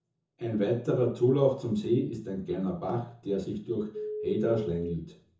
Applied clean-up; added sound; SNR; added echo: none; Telephone; 5 dB; reverberation time 0.6 s.